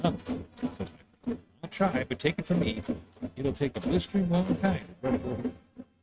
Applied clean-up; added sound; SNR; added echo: neural mask model RNNoise.